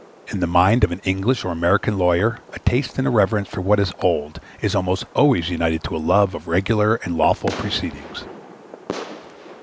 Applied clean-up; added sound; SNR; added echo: none; Fireworks; 17 dB; none.